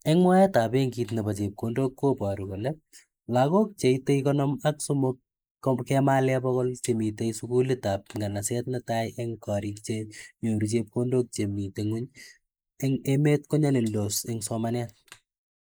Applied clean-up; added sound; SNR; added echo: neural mask model Resemble Enhance denoiser.